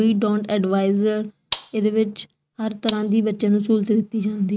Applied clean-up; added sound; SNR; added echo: neural mask model RNNoise.